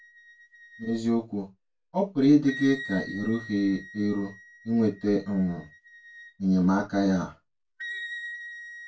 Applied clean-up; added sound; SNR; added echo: none; Wind instrument, woodwind instrument; 16 dB; reverberation time 0.2 s.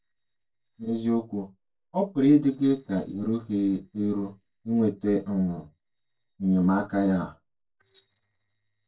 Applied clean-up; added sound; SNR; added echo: neural separator model SepFormer DNS4.